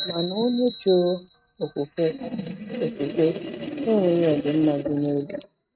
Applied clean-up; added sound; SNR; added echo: neural mask model RNNoise.